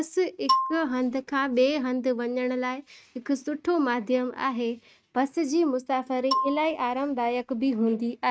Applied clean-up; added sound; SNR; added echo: neural mask model RNNoise.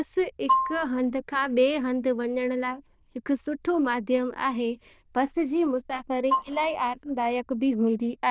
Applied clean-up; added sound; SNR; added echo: neural diffusion model UNIVERSE++.